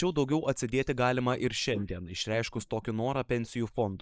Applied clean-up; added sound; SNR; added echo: neural mask model Resemble Enhance denoiser.